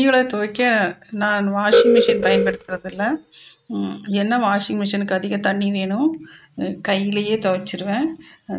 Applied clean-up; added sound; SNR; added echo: neural mask model RNNoise.